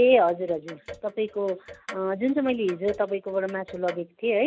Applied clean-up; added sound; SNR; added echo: none; Clock; 20 dB; none.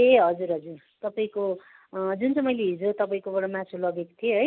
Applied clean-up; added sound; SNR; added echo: none; none; none; none.